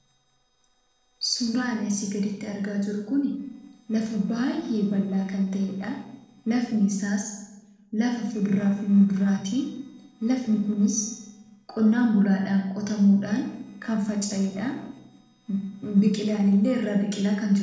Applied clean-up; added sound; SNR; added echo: neural separator model SepFormer DNS4.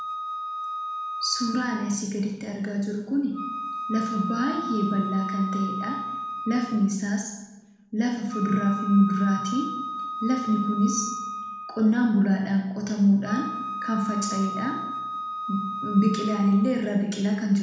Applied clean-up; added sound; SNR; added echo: none; Wind instrument, woodwind instrument; 8 dB; reverberation time 1.0 s.